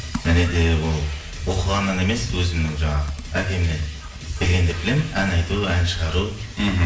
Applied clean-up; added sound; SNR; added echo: none; Computer keyboard; 16 dB; reverberation time 0.7 s.